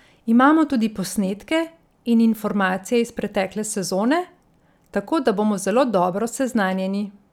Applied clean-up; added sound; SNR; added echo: none; none; none; none.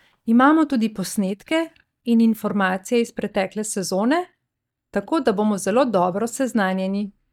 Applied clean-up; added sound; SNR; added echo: neural mask model DeepFilterNet 3.